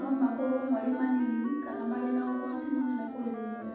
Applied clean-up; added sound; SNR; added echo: none; Wind instrument, woodwind instrument; 10 dB; reverberation time 1.2 s.